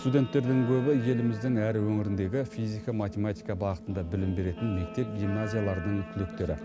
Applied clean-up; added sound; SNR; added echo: none; Guitar; 12 dB; none.